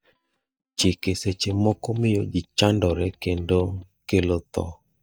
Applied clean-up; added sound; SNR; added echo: neural mask model DeepFilterNet 3.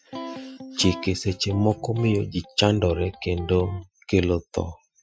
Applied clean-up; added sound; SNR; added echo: classical method Wiener filter.